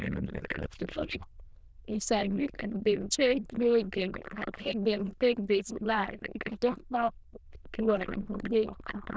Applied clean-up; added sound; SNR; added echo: neural diffusion model UNIVERSE++.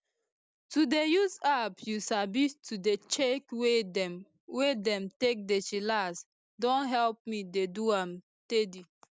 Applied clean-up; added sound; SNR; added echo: none; none; none; none.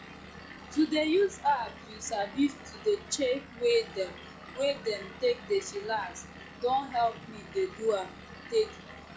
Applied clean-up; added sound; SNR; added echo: classical method log-MMSE.